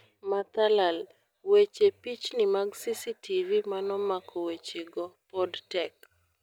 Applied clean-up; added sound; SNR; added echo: none; none; none; none.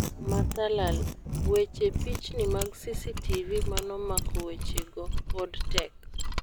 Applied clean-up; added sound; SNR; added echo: none; Mechanisms; -2 dB; none.